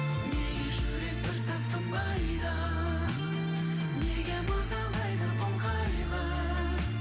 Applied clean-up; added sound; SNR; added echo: none; none; none; none.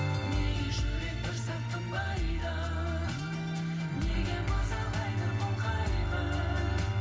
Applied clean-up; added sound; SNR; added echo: none; Bowed string instrument; 5 dB; reverberation time 1.3 s.